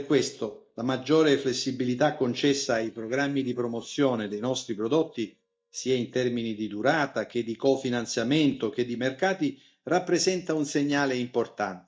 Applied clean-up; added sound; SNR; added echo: neural mask model DeepFilterNet 3.